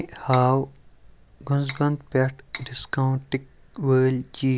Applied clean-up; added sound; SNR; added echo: none; Cutlery, silverware; 18 dB; none.